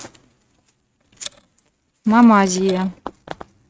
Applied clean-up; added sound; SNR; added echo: neural mask model RNNoise.